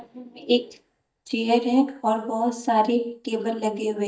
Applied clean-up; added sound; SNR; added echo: neural mask model DeepFilterNet 3.